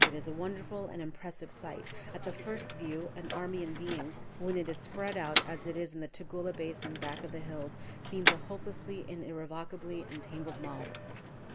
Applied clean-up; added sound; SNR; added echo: none; Motor vehicle (road); -4 dB; none.